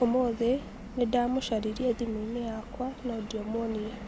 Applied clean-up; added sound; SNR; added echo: none; Subway, metro, underground; 12 dB; none.